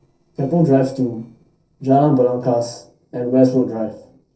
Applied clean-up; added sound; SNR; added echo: neural separator model SepFormer DNS4.